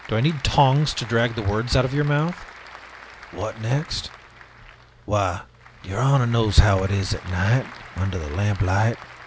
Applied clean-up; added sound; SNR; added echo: none; Applause / Crowd; 19 dB; none.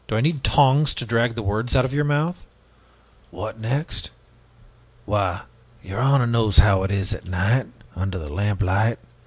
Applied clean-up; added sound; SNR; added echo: none; none; none; none.